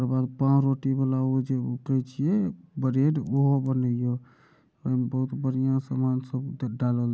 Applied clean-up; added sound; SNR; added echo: none; none; none; none.